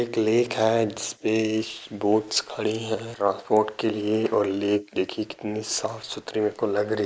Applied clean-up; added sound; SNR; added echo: neural mask model Resemble Enhance denoiser.